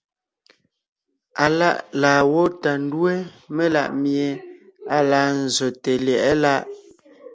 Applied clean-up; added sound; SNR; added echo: none; none; none; none.